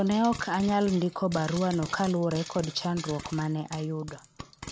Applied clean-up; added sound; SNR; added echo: none; Frying (food); 15 dB; none.